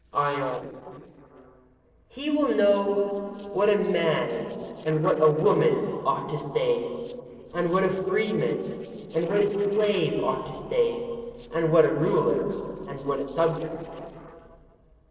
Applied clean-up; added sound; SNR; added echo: neural separator model SepFormer DNS4.